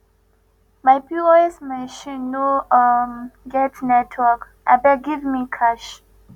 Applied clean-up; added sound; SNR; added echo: none; none; none; none.